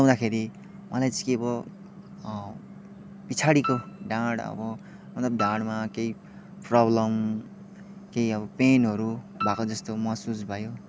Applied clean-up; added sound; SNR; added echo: none; Piano; 11 dB; none.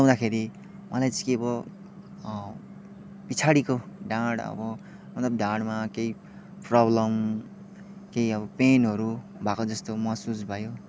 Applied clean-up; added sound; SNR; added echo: none; none; none; none.